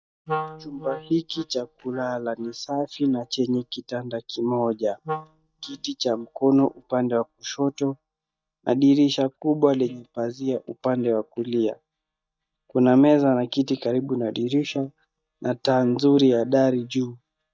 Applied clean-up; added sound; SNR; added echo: neural mask model DeepFilterNet 3.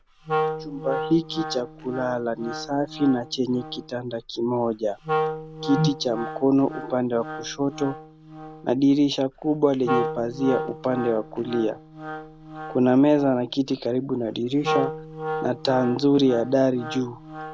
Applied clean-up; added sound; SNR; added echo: none; Wind instrument, woodwind instrument; 8 dB; none.